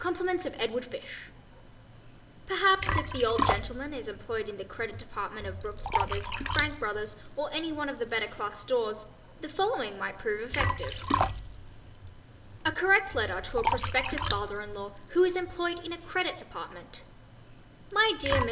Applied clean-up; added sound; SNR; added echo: none; Liquid; 4 dB; reverberation time 1.8 s.